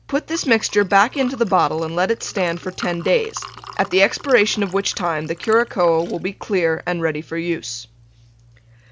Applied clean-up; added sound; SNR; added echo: none; Liquid; 19 dB; none.